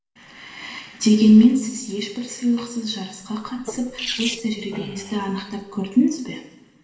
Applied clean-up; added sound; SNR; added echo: neural separator model SepFormer DNS4.